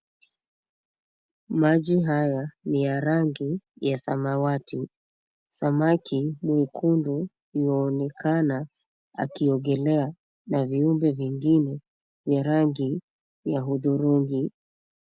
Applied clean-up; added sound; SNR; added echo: none; none; none; none.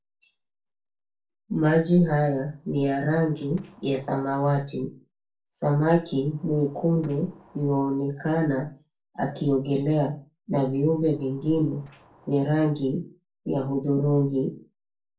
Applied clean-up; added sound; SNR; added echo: neural separator model SepFormer DNS4.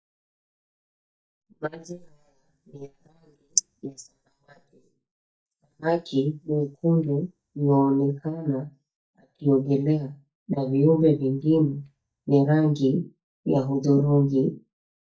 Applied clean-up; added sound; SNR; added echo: neural mask model DeepFilterNet 3.